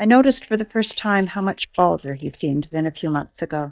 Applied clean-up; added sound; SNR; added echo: neural mask model DeepFilterNet 3.